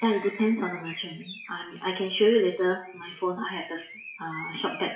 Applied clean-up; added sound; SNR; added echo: classical method WPE with log-MMSE.